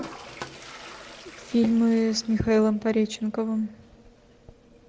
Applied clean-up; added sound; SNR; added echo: none; Toilet flush; 17 dB; none.